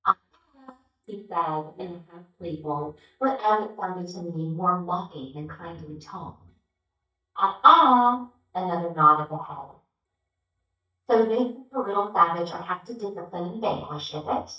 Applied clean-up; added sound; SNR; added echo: neural mask model DeepFilterNet 3.